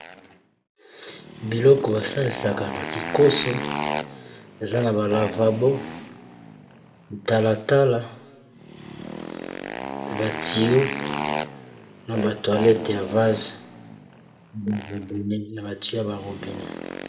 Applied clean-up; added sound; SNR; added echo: none; Motorcycle; 10 dB; reverberation time 0.6 s.